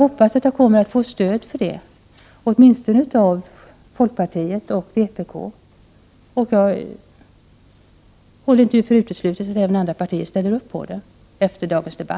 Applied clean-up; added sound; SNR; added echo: none; none; none; none.